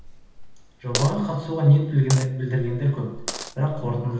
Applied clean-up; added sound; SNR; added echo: none; Coin (dropping); 12 dB; reverberation time 0.9 s.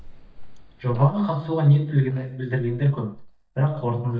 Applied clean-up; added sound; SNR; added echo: neural mask model DeepFilterNet 3.